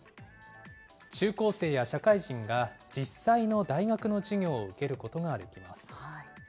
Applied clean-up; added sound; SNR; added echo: none; none; none; none.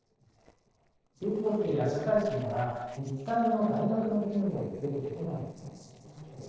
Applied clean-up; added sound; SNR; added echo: neural separator model SepFormer DNS4.